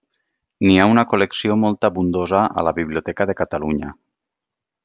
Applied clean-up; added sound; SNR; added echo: none; none; none; none.